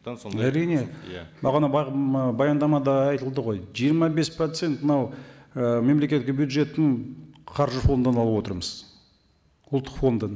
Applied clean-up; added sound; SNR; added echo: none; none; none; none.